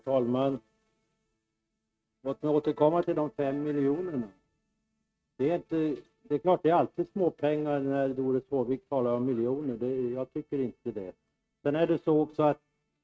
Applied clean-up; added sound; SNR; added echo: neural mask model RNNoise.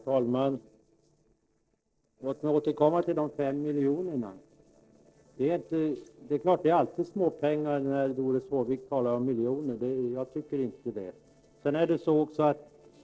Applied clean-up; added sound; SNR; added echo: neural separator model SepFormer DNS4.